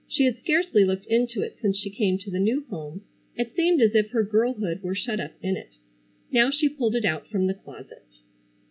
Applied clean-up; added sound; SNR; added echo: none; none; none; none.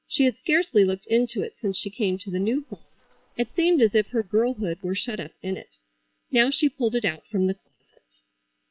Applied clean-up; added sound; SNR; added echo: neural separator model SepFormer WHAM!.